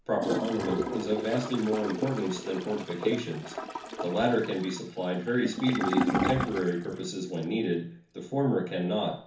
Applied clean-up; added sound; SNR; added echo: none; Toilet flush / Gurgling; 5 dB; reverberation time 0.6 s.